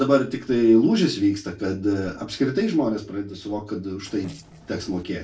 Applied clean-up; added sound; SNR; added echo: neural separator model SepFormer DNS4.